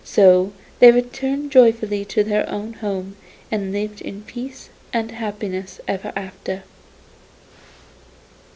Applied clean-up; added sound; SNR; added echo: none; none; none; none.